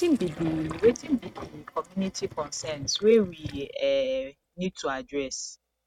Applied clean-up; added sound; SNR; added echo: neural mask model RNNoise.